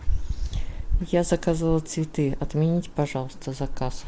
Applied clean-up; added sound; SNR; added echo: none; none; none; none.